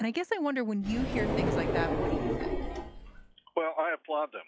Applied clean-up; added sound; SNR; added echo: classical method log-MMSE.